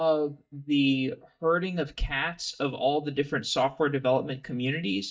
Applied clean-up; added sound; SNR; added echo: neural mask model DeepFilterNet 3.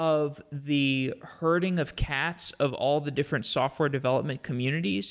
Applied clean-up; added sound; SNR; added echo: none; none; none; none.